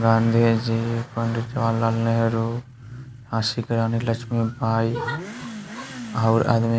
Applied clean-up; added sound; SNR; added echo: none; Motorcycle / Accelerating, revving, vroom; 14 dB; none.